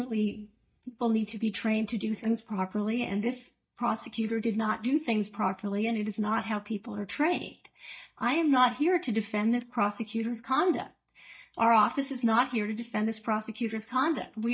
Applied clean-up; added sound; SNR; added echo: neural mask model DeepFilterNet 3.